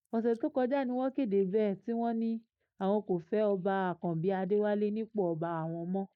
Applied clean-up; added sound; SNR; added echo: neural mask model DeepFilterNet 3.